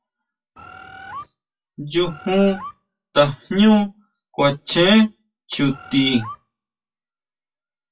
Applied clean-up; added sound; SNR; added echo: classical method WPE with log-MMSE.